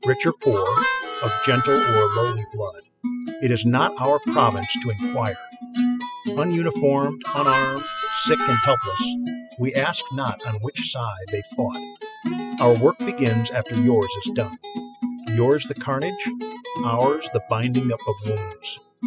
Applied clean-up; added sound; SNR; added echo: classical method spectral subtraction.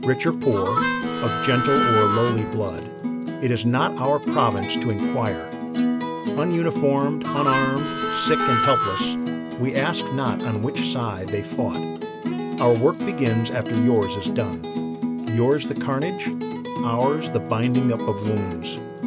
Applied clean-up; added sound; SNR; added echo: none; Acoustic guitar + Harmonica; 1 dB; none.